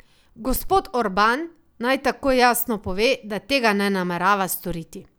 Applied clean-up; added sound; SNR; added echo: none; none; none; none.